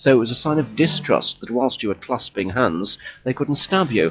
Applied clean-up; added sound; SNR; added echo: classical method log-MMSE.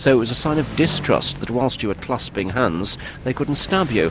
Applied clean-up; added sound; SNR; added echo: none; Engine; 16 dB; none.